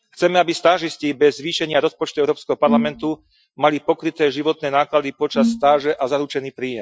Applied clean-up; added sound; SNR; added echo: classical method Wiener filter.